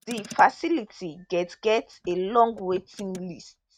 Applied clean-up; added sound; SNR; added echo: neural mask model RNNoise.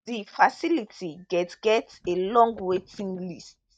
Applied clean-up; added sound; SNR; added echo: neural mask model DeepFilterNet 3.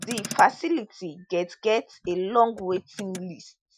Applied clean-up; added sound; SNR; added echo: classical method Wiener filter.